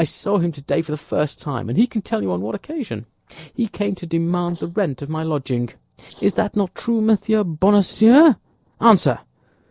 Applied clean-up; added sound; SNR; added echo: neural separator model SepFormer DNS4.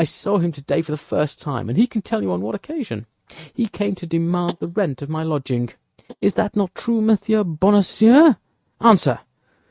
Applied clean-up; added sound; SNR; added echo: neural mask model RNNoise.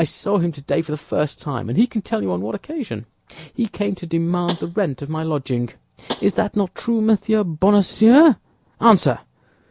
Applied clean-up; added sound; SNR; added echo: none; Tap; 16 dB; none.